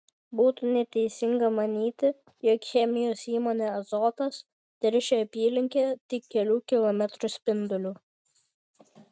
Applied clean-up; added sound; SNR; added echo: none; none; none; none.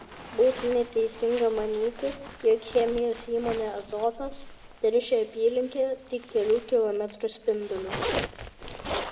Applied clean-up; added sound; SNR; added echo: none; Zipper (clothing); 11 dB; reverberation time 0.8 s.